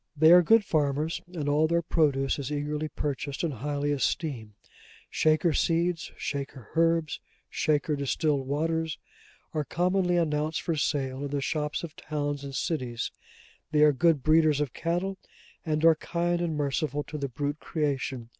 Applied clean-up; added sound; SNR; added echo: none; none; none; none.